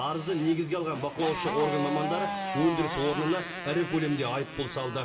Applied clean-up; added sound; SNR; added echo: none; Motorcycle; 6 dB; reverberation time 0.9 s.